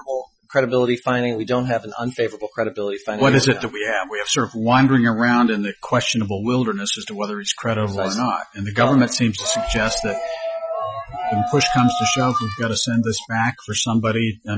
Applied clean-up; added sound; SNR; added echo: classical method Wiener filter.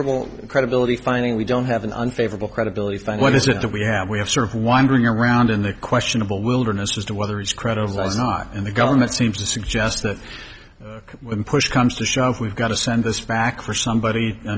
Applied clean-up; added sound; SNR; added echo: none; none; none; none.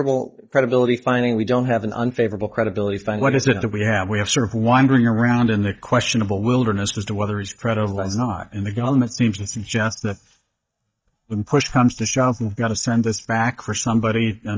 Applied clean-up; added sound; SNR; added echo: neural mask model DeepFilterNet 3.